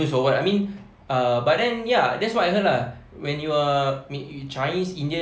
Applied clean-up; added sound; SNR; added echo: none; none; none; none.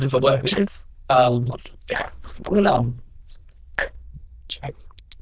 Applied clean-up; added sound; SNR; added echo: neural diffusion model UNIVERSE++.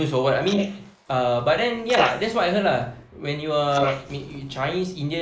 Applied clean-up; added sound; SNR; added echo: neural mask model Resemble Enhance denoiser.